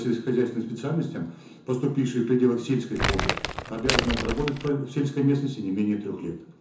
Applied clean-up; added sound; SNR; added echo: none; Crumpling, crinkling; 1 dB; reverberation time 0.6 s.